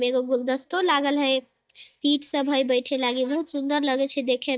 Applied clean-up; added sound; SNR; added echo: neural mask model DeepFilterNet 3.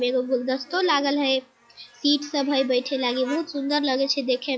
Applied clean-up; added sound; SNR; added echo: classical method log-MMSE.